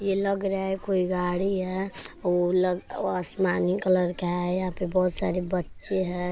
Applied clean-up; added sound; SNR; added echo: none; Wind; 17 dB; none.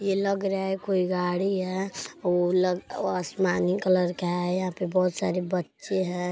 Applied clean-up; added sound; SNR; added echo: none; none; none; none.